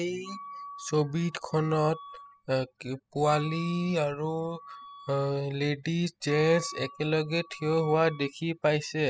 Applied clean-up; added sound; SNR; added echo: classical method spectral subtraction.